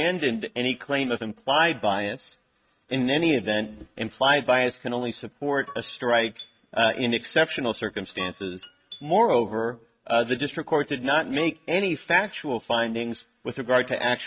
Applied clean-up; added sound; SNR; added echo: neural mask model RNNoise.